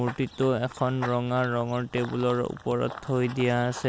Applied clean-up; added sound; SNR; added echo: none; Run / Bird vocalization, bird call, bird song; 15 dB; none.